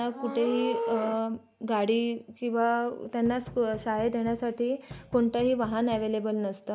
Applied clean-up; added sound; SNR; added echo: none; Knock + Livestock, farm animals, working animals; 11 dB; none.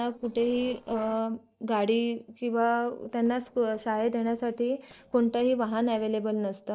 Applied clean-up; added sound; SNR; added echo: neural separator model SepFormer DNS4.